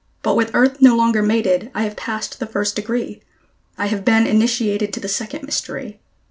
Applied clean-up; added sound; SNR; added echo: none; none; none; none.